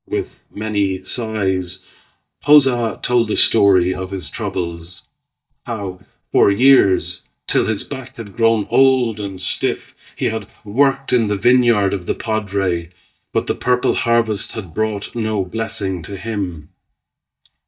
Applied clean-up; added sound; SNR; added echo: neural mask model DeepFilterNet 3.